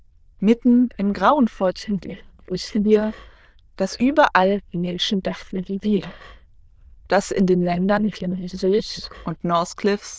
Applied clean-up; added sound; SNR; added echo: neural diffusion model UNIVERSE++.